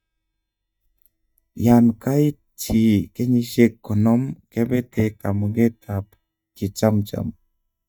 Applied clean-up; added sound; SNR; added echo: neural mask model DeepFilterNet 3.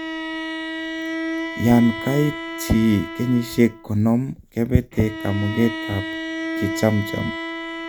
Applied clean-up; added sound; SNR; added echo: none; Bowed string instrument; 8 dB; none.